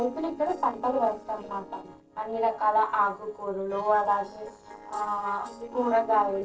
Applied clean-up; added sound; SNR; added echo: neural separator model SepFormer DNS4.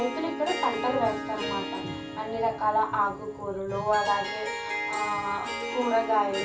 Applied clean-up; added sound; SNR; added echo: none; Harp; 5 dB; reverberation time 0.3 s.